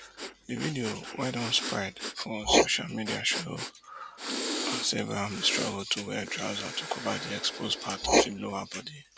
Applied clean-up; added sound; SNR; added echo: none; Writing + Breathing; 0 dB; none.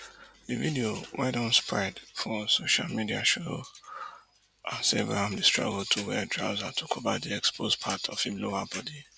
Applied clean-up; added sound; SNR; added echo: none; none; none; none.